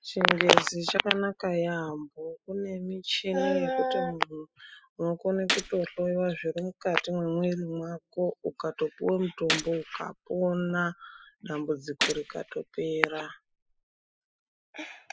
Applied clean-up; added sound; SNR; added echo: classical method spectral subtraction.